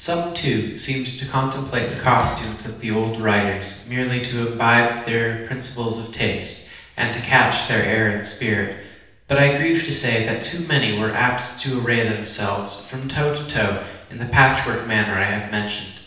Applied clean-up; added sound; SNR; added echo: none; Fart; 17 dB; reverberation time 0.9 s.